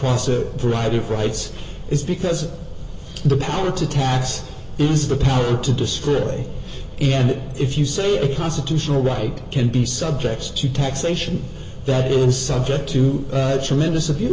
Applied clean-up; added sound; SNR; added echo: none; none; none; reverberation time 1.1 s.